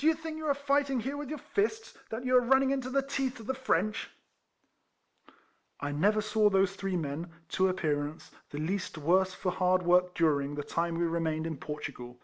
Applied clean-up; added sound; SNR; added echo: none; none; none; none.